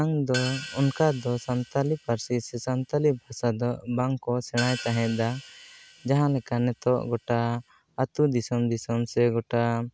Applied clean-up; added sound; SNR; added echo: none; Hi-hat; 14 dB; none.